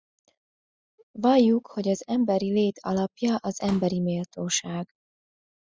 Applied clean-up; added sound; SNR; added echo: classical method spectral subtraction.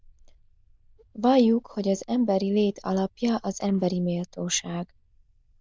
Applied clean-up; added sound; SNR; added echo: neural diffusion model UNIVERSE++.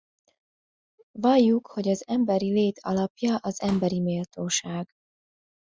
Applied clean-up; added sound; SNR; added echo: classical method Wiener filter.